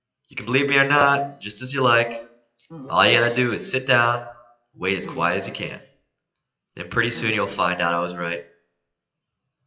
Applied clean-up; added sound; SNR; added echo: classical method WPE with log-MMSE.